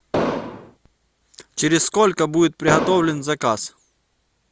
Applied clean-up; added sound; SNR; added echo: none; Explosion; 2 dB; none.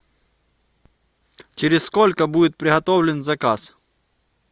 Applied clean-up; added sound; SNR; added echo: none; none; none; none.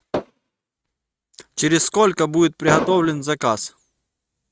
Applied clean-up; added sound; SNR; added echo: neural mask model RNNoise.